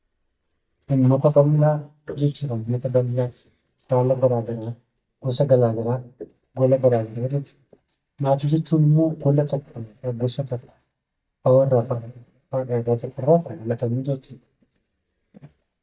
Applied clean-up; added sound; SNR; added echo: neural mask model DeepFilterNet 3.